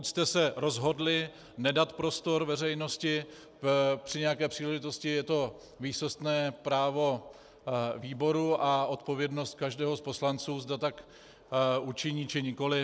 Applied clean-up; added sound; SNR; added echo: none; none; none; none.